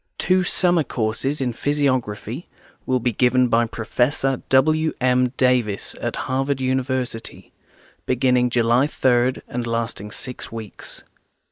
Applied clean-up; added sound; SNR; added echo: none; none; none; none.